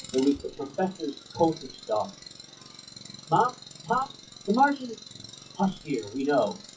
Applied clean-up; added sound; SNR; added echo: classical method WPE with log-MMSE.